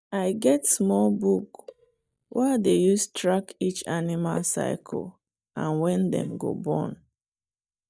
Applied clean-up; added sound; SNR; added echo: neural mask model DeepFilterNet 3.